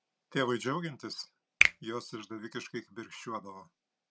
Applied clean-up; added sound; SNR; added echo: none; Finger snapping; -4 dB; none.